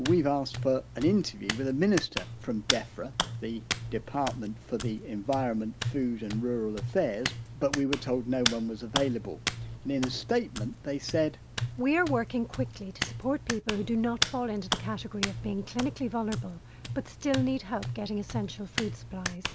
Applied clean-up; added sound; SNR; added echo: none; Hands; 6 dB; none.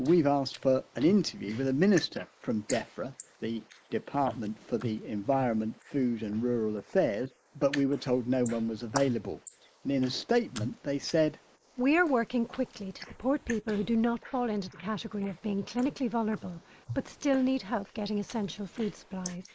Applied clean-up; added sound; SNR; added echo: neural mask model Resemble Enhance denoiser.